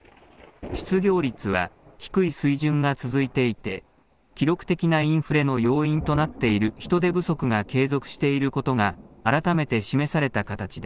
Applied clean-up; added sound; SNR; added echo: none; Thunder; 20 dB; none.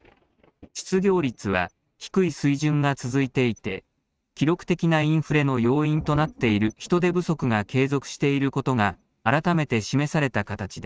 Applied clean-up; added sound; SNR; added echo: neural mask model RNNoise.